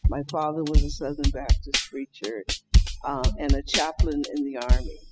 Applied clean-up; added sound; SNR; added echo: classical method spectral subtraction.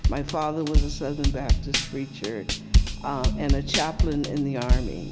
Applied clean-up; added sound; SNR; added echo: none; Drum kit; -4 dB; none.